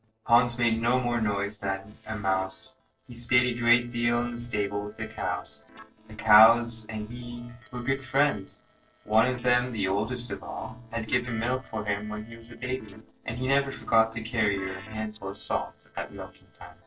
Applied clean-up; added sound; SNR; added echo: neural separator model SepFormer DNS4.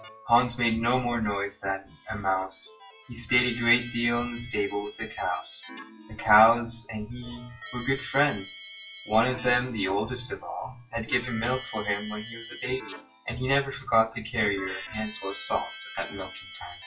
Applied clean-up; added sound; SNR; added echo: classical method WPE with log-MMSE.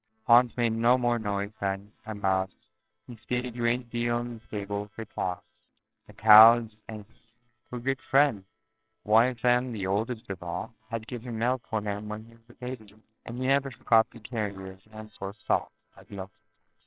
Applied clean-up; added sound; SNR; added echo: neural separator model SepFormer WHAMR!.